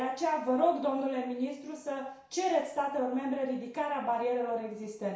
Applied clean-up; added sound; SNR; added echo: none; none; none; reverberation time 0.6 s.